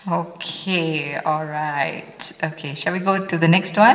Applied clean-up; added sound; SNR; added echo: none; none; none; reverberation time 1.6 s.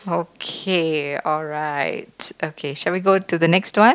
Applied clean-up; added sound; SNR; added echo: none; none; none; none.